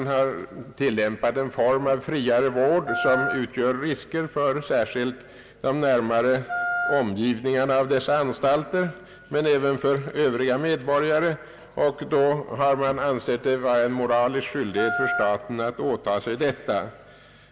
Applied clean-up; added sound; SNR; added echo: none; Wind instrument, woodwind instrument; 4 dB; none.